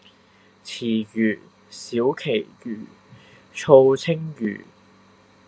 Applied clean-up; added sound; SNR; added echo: none; none; none; none.